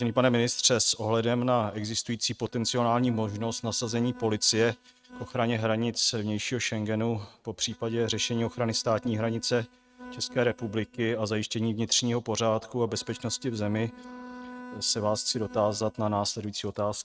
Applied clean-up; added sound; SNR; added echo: neural mask model RNNoise.